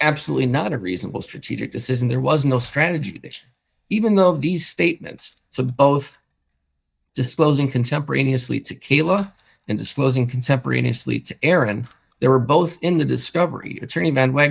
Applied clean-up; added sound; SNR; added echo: neural mask model DeepFilterNet 3.